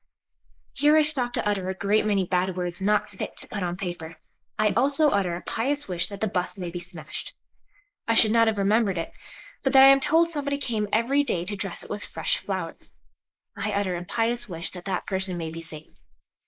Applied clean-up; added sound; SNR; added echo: neural mask model Resemble Enhance denoiser.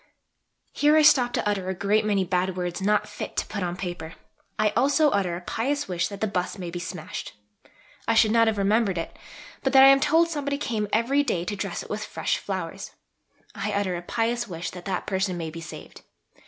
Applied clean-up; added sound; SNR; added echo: none; none; none; none.